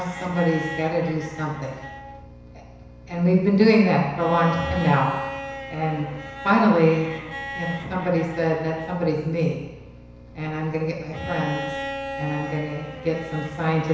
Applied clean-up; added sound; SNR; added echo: none; Bowed string instrument; 12 dB; reverberation time 1.0 s.